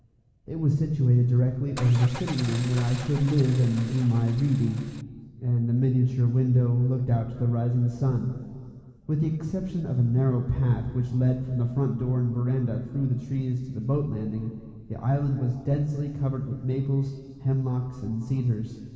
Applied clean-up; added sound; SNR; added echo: none; Car; 14 dB; reverberation time 2.3 s.